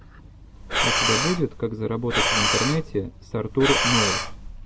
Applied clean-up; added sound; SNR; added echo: none; Breathing; -2 dB; none.